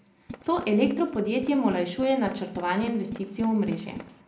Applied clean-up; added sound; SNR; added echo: none; Tools; 16 dB; reverberation time 0.5 s.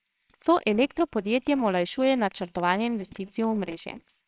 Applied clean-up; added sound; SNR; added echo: neural separator model SepFormer WHAMR!.